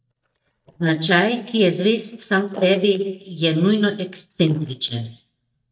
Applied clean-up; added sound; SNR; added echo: neural mask model DeepFilterNet 3.